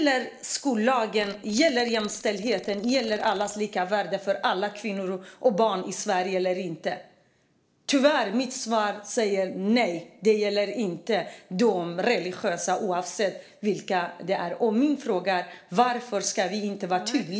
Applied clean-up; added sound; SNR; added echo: neural separator model SepFormer DNS4.